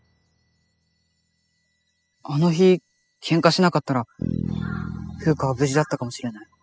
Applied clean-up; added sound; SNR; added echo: classical method spectral subtraction.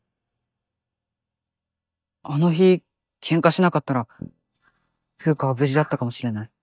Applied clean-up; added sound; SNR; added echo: neural mask model DeepFilterNet 3.